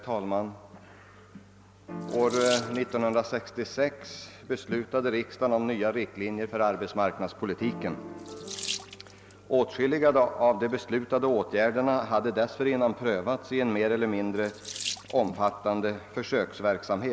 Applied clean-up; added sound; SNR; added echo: none; Piano + Sink (filling or washing) / Water tap, faucet; 16 dB; none.